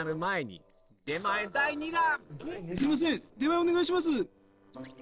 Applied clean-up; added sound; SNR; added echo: neural separator model SepFormer DNS4.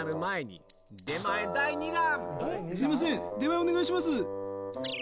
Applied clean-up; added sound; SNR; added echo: none; none; none; none.